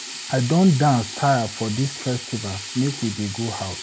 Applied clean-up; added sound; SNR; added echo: none; Sink (filling or washing); 11 dB; none.